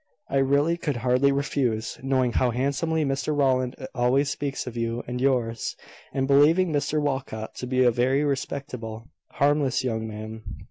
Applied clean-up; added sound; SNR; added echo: none; none; none; none.